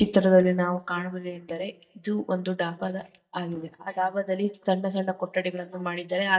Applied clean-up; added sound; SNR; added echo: neural mask model DeepFilterNet 3.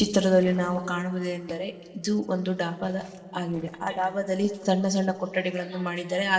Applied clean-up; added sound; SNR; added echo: neural separator model SepFormer DNS4.